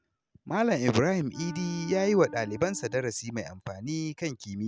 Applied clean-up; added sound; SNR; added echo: none; Wind instrument, woodwind instrument; 16 dB; none.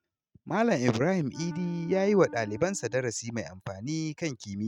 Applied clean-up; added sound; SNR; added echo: neural mask model RNNoise.